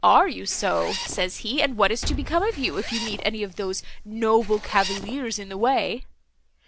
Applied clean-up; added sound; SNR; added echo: none; Zipper (clothing) + Liquid; 11 dB; none.